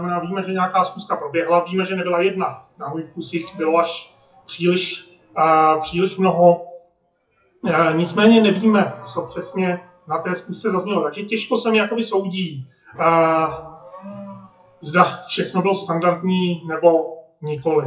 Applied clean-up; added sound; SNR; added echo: classical method WPE with log-MMSE.